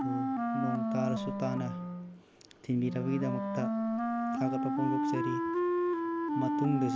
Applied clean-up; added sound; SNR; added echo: none; Wind instrument, woodwind instrument; -3 dB; none.